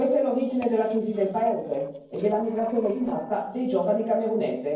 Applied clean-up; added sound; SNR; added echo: neural separator model SepFormer DNS4.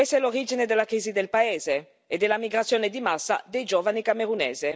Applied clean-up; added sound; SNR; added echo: none; none; none; none.